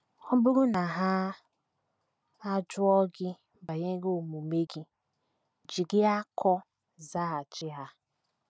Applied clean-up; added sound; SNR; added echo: none; none; none; none.